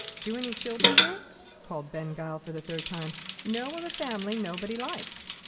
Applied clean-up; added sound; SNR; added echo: none; Bicycle; -3 dB; reverberation time 1.2 s.